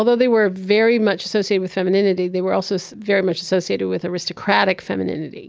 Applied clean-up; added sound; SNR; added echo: none; none; none; none.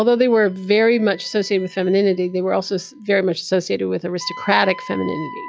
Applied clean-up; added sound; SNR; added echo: classical method log-MMSE.